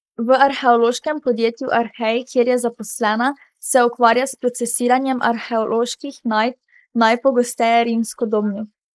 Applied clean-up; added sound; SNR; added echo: neural mask model Resemble Enhance denoiser.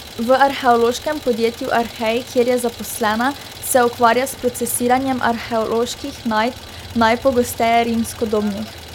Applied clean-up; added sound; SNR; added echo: none; Idling; 16 dB; none.